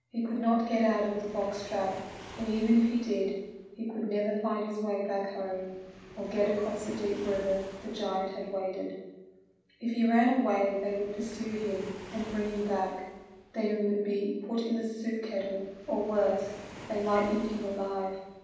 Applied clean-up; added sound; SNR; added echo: none; Waves, surf; 19 dB; reverberation time 1.2 s.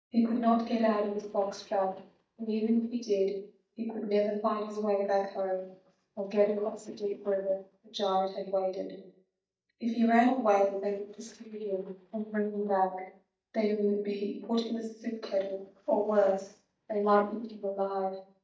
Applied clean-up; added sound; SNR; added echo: neural mask model DeepFilterNet 3.